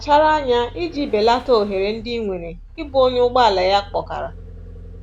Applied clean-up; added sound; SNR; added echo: none; Vehicle; 17 dB; none.